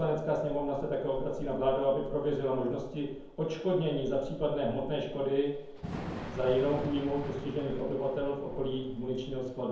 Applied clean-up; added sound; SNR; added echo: none; Thunder / Rain; 11 dB; reverberation time 0.9 s.